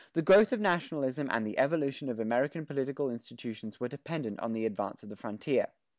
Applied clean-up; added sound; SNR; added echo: none; none; none; none.